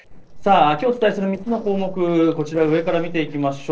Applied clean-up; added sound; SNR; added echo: neural separator model SepFormer DNS4.